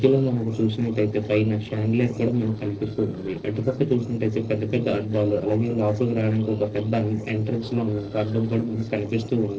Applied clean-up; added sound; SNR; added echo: neural separator model SepFormer DNS4.